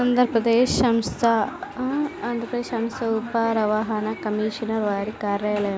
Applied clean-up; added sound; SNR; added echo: none; none; none; none.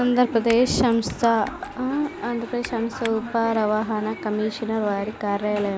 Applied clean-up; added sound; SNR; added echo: none; Typing; 19 dB; none.